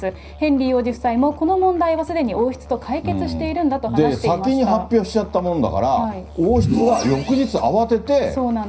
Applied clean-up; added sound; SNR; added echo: none; Musical instrument; 19 dB; reverberation time 0.4 s.